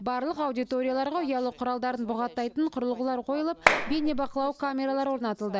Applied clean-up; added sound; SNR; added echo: none; Clapping; -1 dB; none.